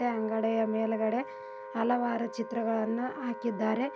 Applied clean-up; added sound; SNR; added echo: none; Wind instrument, woodwind instrument; 12 dB; none.